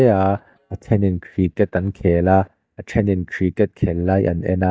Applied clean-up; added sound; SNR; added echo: neural mask model DeepFilterNet 3.